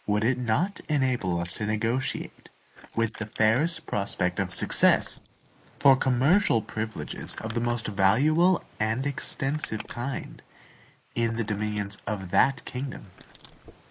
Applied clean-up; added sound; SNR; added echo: neural mask model Resemble Enhance denoiser.